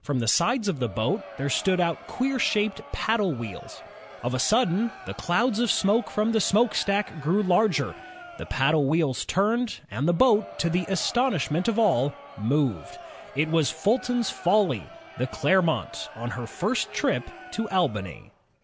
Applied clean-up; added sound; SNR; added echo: none; Crowd; 18 dB; none.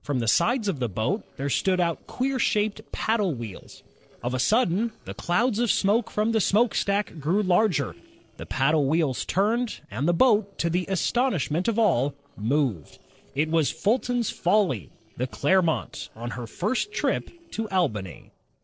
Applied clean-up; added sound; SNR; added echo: neural separator model SepFormer DNS4.